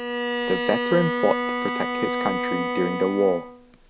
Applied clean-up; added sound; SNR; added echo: none; Bowed string instrument; 1 dB; none.